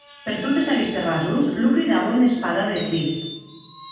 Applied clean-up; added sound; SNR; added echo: none; Screech; 17 dB; reverberation time 1.2 s.